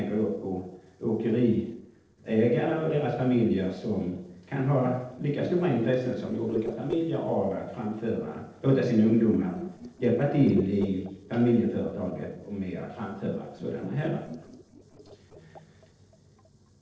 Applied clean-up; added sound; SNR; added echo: neural separator model SepFormer DNS4.